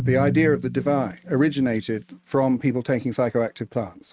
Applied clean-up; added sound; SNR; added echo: neural mask model RNNoise.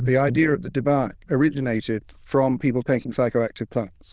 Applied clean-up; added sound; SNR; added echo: neural diffusion model UNIVERSE++.